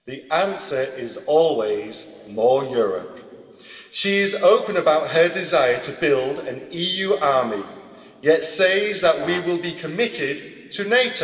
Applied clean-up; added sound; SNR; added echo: none; Brass instrument; 20 dB; reverberation time 2.3 s.